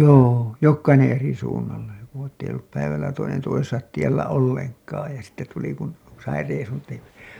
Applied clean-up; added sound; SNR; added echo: none; none; none; none.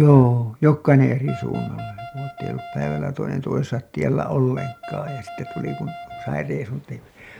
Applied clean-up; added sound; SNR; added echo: none; Wind instrument, woodwind instrument; 15 dB; none.